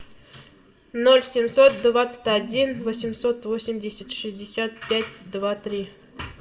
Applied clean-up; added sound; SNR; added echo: none; none; none; reverberation time 0.8 s.